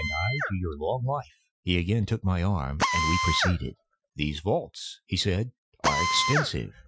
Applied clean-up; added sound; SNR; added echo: classical method Wiener filter.